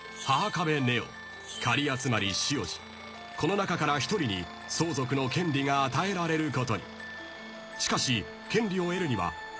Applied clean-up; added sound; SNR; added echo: none; Aircraft; 19 dB; none.